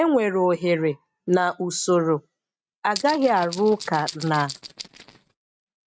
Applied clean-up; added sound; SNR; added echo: neural mask model RNNoise.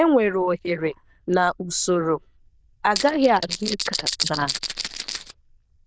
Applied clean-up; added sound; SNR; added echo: neural diffusion model UNIVERSE++.